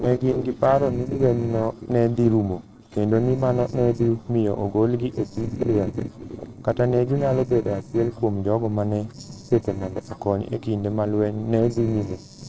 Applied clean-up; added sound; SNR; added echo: neural separator model SepFormer DNS4.